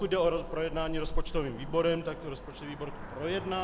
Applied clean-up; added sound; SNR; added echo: none; Cricket / Motor vehicle (road); 4 dB; none.